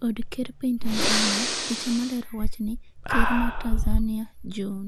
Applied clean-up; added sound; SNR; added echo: none; Breathing; -4 dB; none.